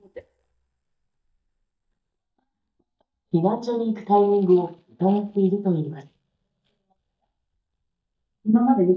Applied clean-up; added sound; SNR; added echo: neural mask model DeepFilterNet 3.